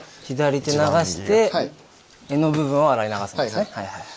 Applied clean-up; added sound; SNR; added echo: none; none; none; none.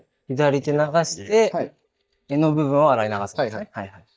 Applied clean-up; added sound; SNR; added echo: neural mask model DeepFilterNet 3.